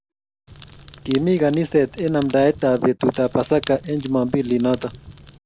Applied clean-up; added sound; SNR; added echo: none; Crackle; 16 dB; none.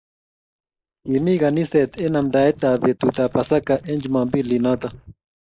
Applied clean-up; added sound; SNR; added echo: neural mask model Resemble Enhance denoiser.